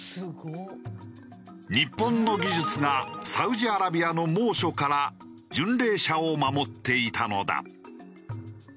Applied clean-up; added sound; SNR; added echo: none; none; none; none.